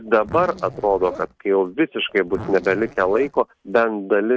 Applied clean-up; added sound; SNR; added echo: neural mask model RNNoise.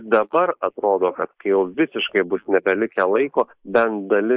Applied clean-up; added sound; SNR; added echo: neural mask model Resemble Enhance denoiser.